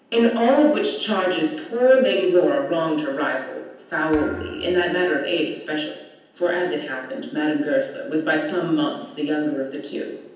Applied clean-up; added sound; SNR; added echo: none; Thump, thud; 17 dB; reverberation time 0.9 s.